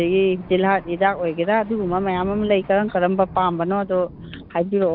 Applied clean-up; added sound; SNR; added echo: none; Thunder; 19 dB; none.